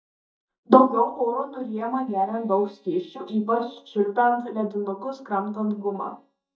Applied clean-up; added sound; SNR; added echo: neural mask model DeepFilterNet 3.